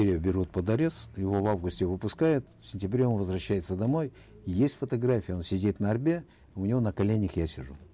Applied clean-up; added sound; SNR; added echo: none; none; none; none.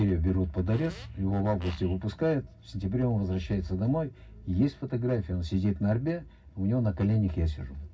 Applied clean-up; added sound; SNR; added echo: none; Fart; 19 dB; reverberation time 0.4 s.